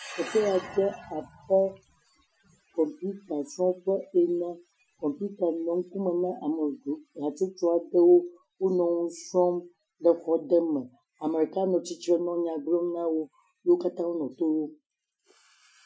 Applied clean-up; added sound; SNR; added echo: classical method Wiener filter.